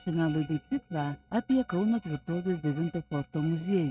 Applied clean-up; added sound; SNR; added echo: neural mask model RNNoise.